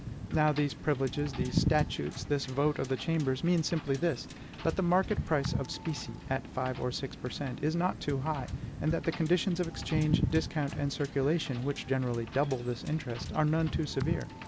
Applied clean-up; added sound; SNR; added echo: none; Wind / Boat, Water vehicle; 6 dB; none.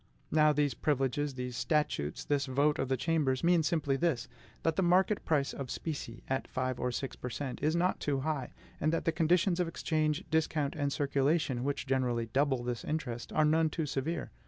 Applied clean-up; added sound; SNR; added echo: none; none; none; none.